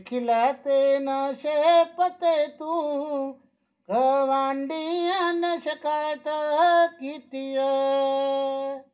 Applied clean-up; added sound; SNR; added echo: none; none; none; reverberation time 0.2 s.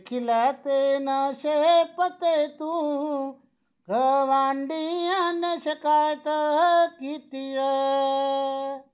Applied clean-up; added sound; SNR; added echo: none; none; none; none.